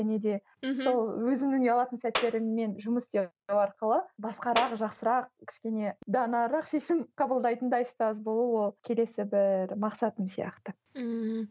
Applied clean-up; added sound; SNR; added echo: none; Clapping; 6 dB; none.